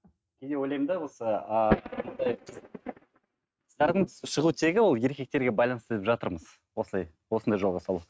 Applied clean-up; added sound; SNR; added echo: neural mask model RNNoise.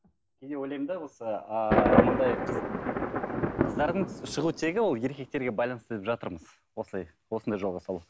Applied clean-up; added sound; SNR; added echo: none; Thunder; 0 dB; none.